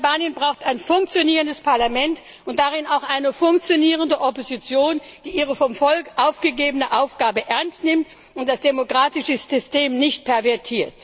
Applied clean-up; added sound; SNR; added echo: none; none; none; none.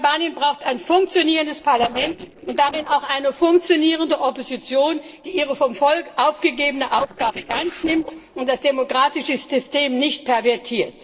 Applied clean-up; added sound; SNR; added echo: neural separator model SepFormer DNS4.